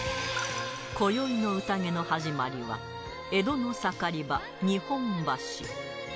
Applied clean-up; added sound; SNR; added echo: none; none; none; none.